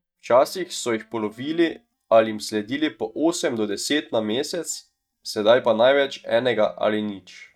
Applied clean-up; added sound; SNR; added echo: neural mask model DeepFilterNet 3.